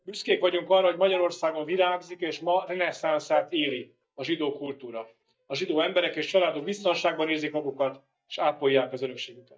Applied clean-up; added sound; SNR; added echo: neural mask model DeepFilterNet 3.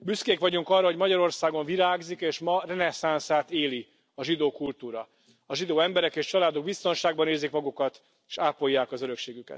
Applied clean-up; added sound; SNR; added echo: none; none; none; none.